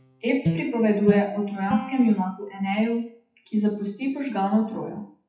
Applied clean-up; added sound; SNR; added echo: classical method WPE with log-MMSE.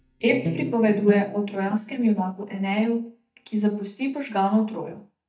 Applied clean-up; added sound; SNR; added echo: neural mask model DeepFilterNet 3.